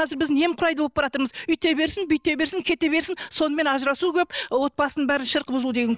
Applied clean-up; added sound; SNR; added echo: neural separator model SepFormer DNS4.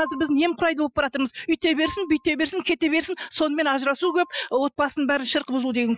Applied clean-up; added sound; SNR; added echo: classical method Wiener filter.